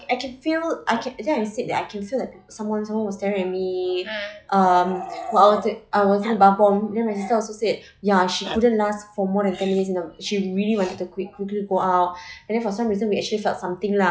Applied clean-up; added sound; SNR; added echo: classical method log-MMSE.